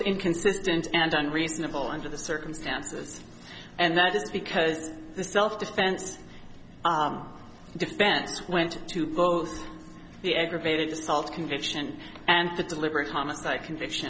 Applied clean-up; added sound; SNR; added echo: none; none; none; none.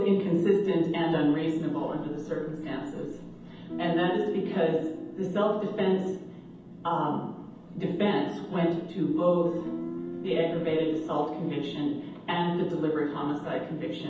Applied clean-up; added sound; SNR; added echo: none; Guitar; 15 dB; reverberation time 0.8 s.